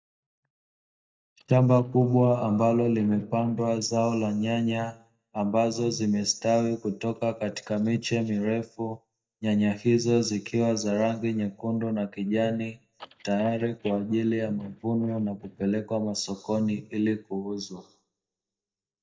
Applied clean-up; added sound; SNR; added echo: neural mask model DeepFilterNet 3.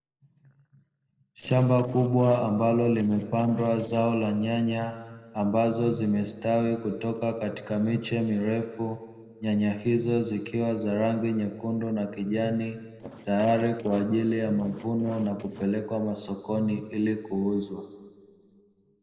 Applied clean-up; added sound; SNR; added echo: neural separator model SepFormer DNS4.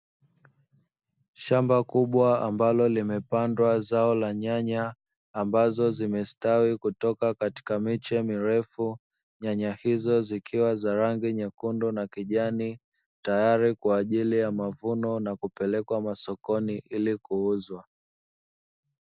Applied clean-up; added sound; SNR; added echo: none; none; none; none.